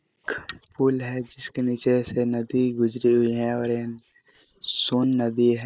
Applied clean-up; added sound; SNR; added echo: neural mask model Resemble Enhance denoiser.